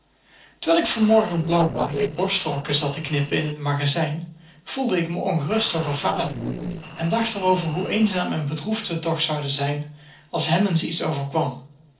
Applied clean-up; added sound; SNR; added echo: neural separator model SepFormer DNS4.